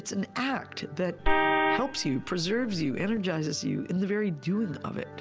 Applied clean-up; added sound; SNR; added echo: none; Vehicle horn, car horn, honking; -2 dB; none.